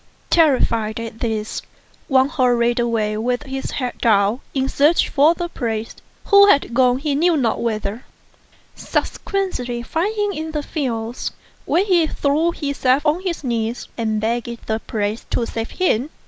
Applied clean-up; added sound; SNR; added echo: none; none; none; none.